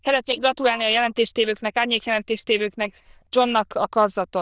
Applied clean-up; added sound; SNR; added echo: neural diffusion model UNIVERSE++.